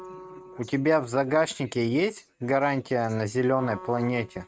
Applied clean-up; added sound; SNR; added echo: neural mask model RNNoise.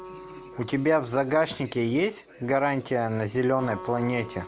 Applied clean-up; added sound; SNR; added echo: none; Acoustic guitar; 18 dB; none.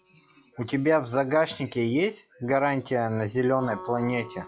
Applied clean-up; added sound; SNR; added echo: classical method log-MMSE.